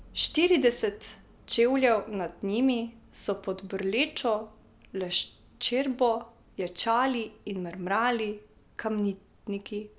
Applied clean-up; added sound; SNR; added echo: none; none; none; none.